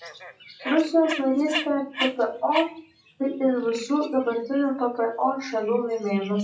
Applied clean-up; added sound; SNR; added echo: classical method WPE with log-MMSE.